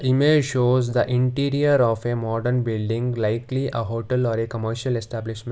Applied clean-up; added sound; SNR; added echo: none; none; none; none.